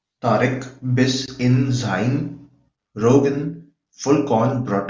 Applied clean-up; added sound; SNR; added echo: none; none; none; none.